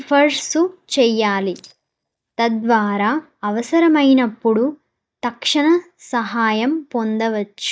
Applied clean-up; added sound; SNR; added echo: neural mask model DeepFilterNet 3.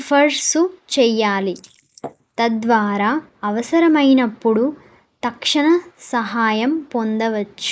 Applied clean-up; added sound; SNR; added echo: neural mask model Resemble Enhance denoiser.